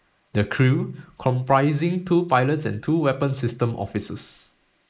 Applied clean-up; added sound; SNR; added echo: neural mask model Resemble Enhance denoiser.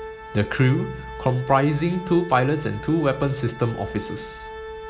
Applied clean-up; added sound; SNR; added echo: none; Organ; 13 dB; none.